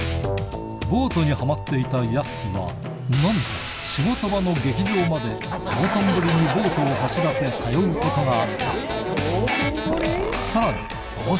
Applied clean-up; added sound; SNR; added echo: none; Tools + Wind instrument, woodwind instrument; 20 dB; none.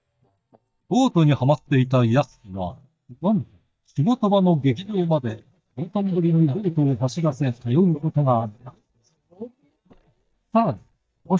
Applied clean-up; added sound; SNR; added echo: neural mask model DeepFilterNet 3.